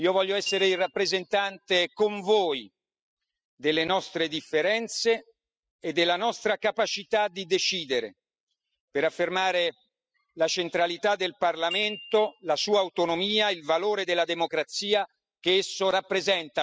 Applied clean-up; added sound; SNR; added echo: classical method spectral subtraction.